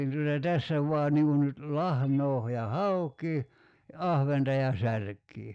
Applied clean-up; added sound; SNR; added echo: neural mask model DeepFilterNet 3.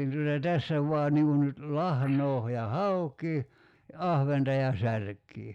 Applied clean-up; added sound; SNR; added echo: neural mask model Resemble Enhance denoiser.